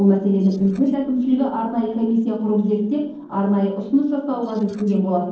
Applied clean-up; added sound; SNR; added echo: neural separator model SepFormer DNS4.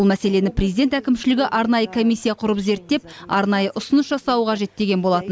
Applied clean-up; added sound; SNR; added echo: none; none; none; none.